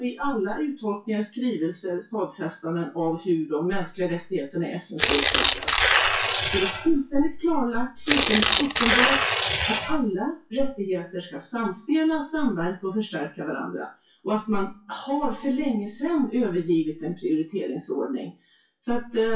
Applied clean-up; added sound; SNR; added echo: classical method WPE with log-MMSE.